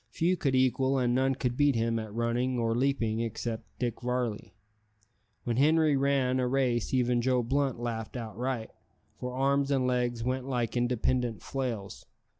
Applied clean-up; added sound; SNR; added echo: none; none; none; none.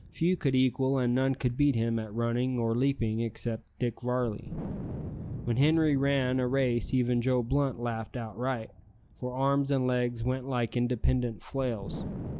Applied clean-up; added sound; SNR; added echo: none; Wind; 14 dB; none.